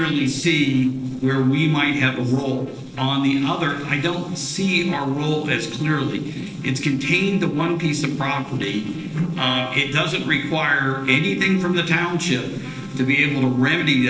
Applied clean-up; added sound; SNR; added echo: neural separator model SepFormer DNS4.